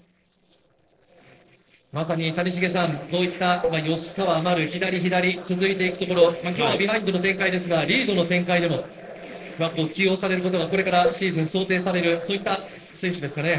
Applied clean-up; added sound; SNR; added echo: neural separator model SepFormer DNS4.